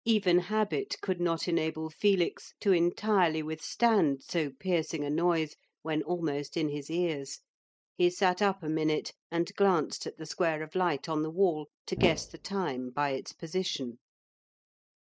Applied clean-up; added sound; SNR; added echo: neural mask model DeepFilterNet 3.